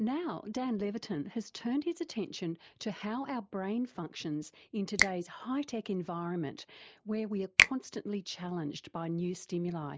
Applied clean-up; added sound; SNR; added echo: neural mask model Resemble Enhance denoiser.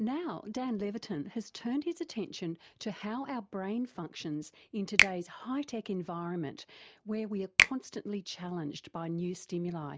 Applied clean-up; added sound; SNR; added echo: none; Finger snapping; -3 dB; none.